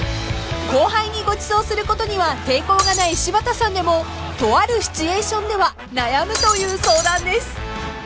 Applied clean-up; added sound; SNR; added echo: none; Shatter; 3 dB; none.